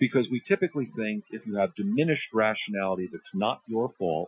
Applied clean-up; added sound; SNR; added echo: classical method Wiener filter.